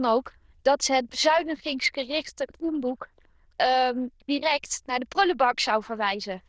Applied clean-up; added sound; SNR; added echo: neural diffusion model UNIVERSE++.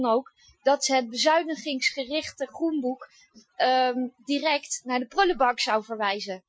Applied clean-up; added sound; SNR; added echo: classical method Wiener filter.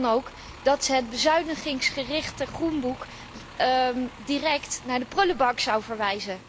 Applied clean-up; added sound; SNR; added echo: none; Bus; 17 dB; none.